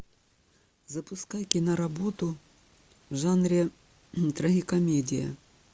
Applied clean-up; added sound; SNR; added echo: none; none; none; none.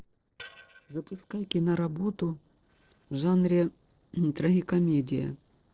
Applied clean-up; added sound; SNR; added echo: neural separator model SepFormer DNS4.